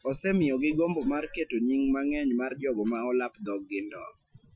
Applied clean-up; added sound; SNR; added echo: classical method Wiener filter.